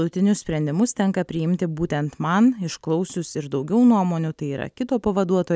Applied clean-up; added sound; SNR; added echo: none; none; none; none.